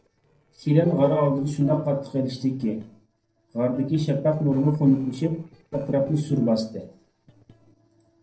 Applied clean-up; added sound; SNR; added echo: neural separator model SepFormer DNS4.